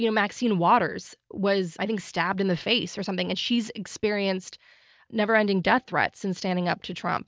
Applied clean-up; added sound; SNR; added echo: none; none; none; none.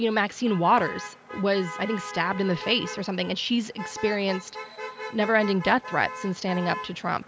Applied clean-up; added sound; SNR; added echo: none; Motor vehicle (road); 12 dB; none.